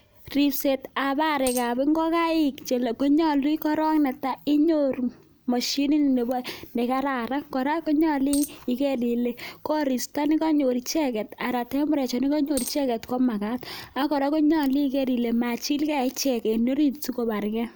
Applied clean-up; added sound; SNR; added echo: none; Coin (dropping); 11 dB; none.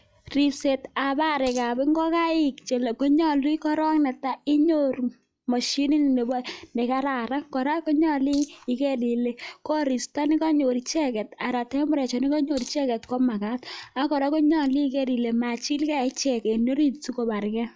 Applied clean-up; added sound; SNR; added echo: classical method log-MMSE.